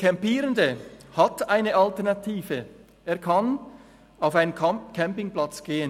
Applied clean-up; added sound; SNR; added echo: none; none; none; none.